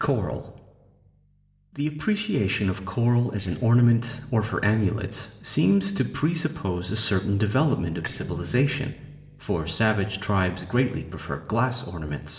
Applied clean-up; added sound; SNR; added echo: neural separator model SepFormer DNS4.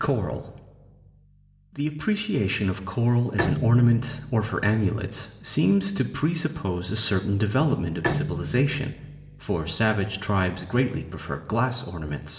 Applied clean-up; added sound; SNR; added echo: none; Bowed string instrument; 12 dB; reverberation time 1.1 s.